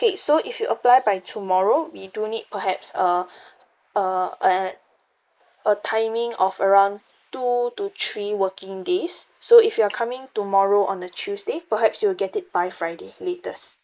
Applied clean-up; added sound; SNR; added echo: neural mask model Resemble Enhance denoiser.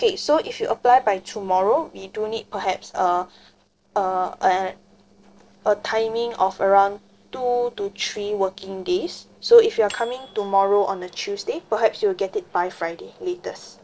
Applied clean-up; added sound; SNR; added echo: neural separator model SepFormer DNS4.